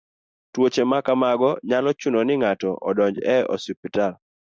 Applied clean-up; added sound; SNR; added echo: none; none; none; none.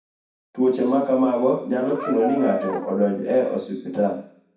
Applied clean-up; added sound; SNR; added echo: none; Brass instrument; 9 dB; reverberation time 0.6 s.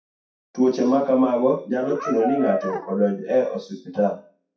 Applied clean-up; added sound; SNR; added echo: classical method WPE with log-MMSE.